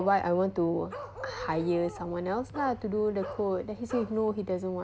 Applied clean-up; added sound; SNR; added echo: none; Bark; 14 dB; none.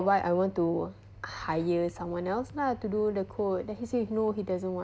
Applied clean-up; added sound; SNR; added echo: none; none; none; none.